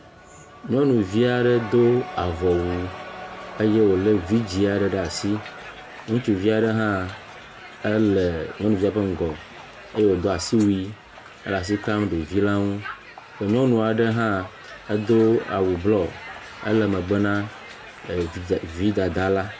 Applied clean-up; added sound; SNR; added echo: none; Crowd; 16 dB; none.